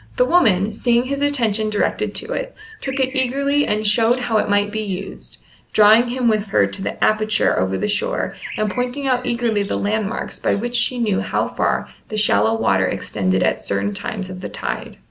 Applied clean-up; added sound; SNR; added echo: none; Bird; 18 dB; none.